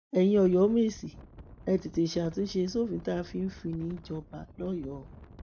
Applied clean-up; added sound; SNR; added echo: none; Wind; 19 dB; none.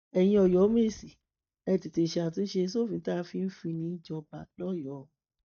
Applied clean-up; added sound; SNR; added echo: neural mask model DeepFilterNet 3.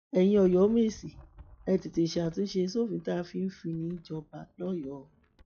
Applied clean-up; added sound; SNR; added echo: classical method log-MMSE.